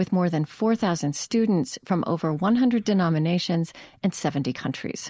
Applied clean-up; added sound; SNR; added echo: neural mask model Resemble Enhance denoiser.